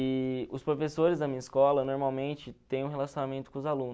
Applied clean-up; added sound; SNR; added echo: none; none; none; none.